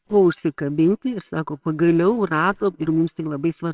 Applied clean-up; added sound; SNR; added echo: neural separator model SepFormer WHAMR!.